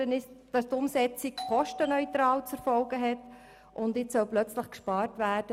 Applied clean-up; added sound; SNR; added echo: none; Doorbell; 15 dB; none.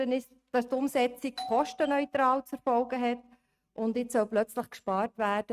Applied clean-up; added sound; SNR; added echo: neural mask model RNNoise.